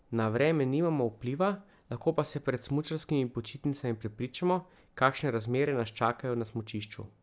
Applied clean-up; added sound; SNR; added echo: none; none; none; none.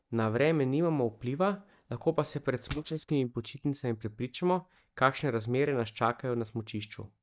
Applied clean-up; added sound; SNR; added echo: neural mask model DeepFilterNet 3.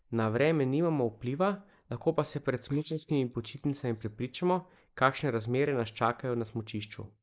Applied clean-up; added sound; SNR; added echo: neural mask model Resemble Enhance denoiser.